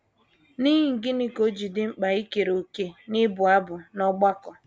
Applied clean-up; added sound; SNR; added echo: none; none; none; none.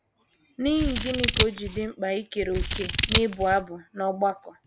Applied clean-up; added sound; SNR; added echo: none; Scissors; -4 dB; none.